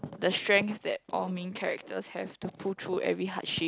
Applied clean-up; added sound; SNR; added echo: none; none; none; none.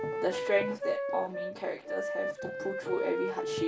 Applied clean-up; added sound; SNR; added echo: none; Wind instrument, woodwind instrument; 1 dB; reverberation time 0.2 s.